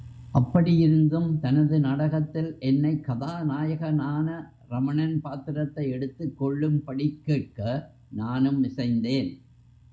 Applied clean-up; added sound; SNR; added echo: none; none; none; none.